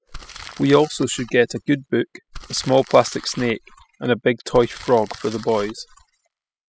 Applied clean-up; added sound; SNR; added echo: classical method spectral subtraction.